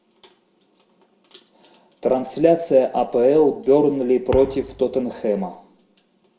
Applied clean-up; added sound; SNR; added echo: none; Thump, thud; 16 dB; reverberation time 0.5 s.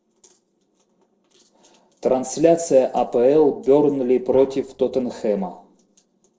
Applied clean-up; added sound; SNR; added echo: neural separator model SepFormer DNS4.